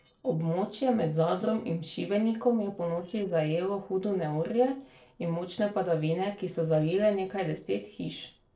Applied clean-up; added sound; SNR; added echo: neural separator model SepFormer DNS4.